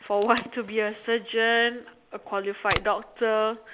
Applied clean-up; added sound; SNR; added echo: neural mask model Resemble Enhance denoiser.